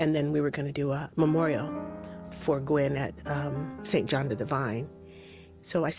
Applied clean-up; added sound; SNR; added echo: none; none; none; none.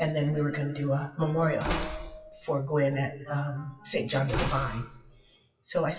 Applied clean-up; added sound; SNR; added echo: classical method WPE with log-MMSE.